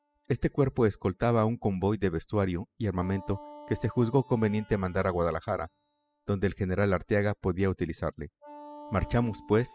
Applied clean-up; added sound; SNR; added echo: classical method spectral subtraction.